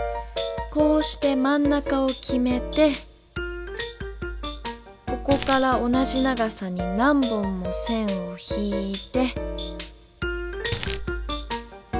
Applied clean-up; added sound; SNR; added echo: none; Coin (dropping); 0 dB; none.